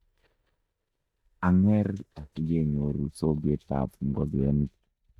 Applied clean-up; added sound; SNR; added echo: neural mask model DeepFilterNet 3.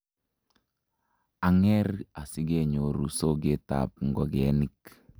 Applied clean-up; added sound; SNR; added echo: none; none; none; none.